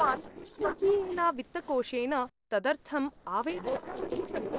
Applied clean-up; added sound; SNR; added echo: neural separator model SepFormer DNS4.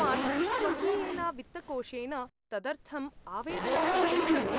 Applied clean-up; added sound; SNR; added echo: none; Zipper (clothing); -3 dB; none.